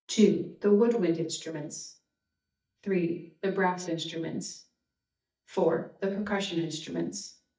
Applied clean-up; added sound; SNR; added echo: neural mask model DeepFilterNet 3.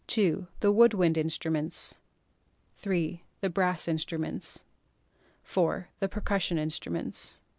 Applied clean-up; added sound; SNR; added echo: none; none; none; none.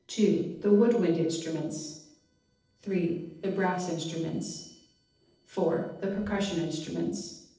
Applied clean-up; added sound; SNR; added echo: neural separator model SepFormer DNS4.